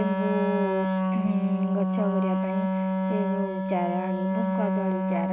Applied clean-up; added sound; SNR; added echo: none; Wind instrument, woodwind instrument; -5 dB; none.